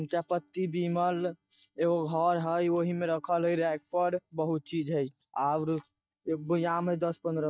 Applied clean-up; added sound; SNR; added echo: neural mask model DeepFilterNet 3.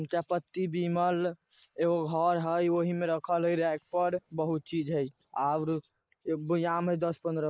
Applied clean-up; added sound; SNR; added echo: neural mask model Resemble Enhance denoiser.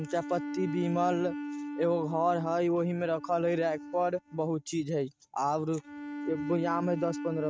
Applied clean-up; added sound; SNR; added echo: neural mask model RNNoise.